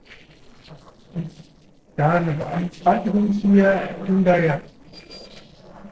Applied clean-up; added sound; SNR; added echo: neural separator model SepFormer DNS4.